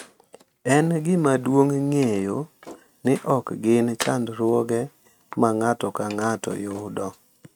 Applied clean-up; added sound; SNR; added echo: neural mask model RNNoise.